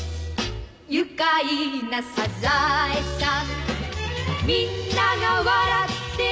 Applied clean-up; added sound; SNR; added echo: none; none; none; none.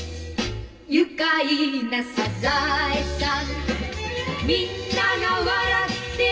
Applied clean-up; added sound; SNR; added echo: none; none; none; reverberation time 0.2 s.